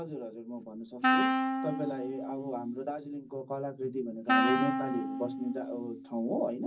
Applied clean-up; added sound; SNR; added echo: none; Wind instrument, woodwind instrument; -3 dB; reverberation time 0.4 s.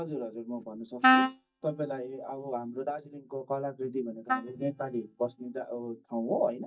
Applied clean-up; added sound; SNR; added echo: neural mask model DeepFilterNet 3.